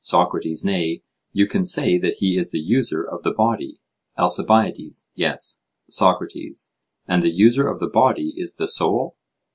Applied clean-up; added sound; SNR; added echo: none; none; none; none.